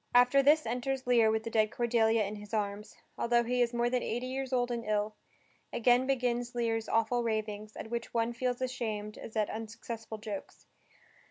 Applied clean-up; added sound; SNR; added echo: none; none; none; none.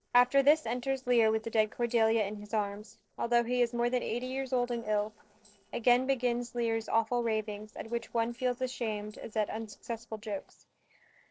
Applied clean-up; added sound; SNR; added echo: neural separator model SepFormer DNS4.